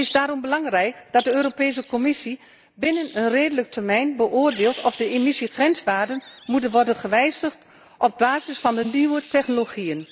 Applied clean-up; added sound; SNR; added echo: none; Wild animals; 14 dB; none.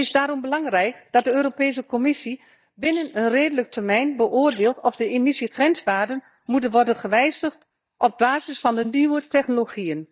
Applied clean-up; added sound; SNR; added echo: neural mask model DeepFilterNet 3.